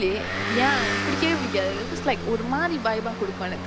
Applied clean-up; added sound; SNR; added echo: none; Motor vehicle (road) / Engine; 3 dB; none.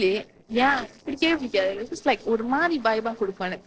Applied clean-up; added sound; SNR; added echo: neural separator model SepFormer DNS4.